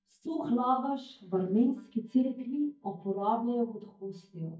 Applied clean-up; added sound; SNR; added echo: neural mask model DeepFilterNet 3.